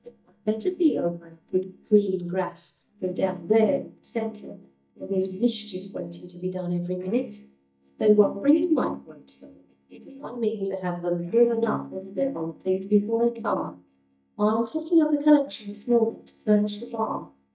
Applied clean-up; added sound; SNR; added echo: neural mask model DeepFilterNet 3.